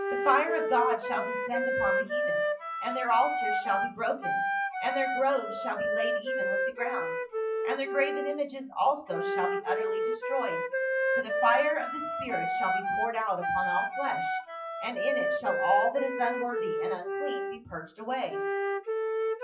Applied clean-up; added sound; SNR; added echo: classical method WPE with log-MMSE.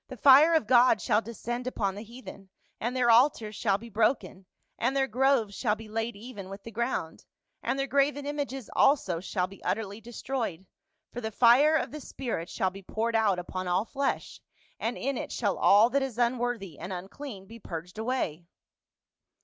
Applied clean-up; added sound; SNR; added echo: none; none; none; none.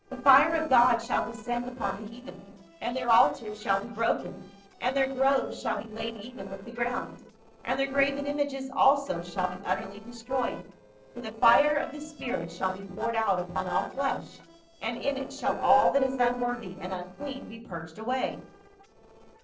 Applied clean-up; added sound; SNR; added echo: neural separator model SepFormer DNS4.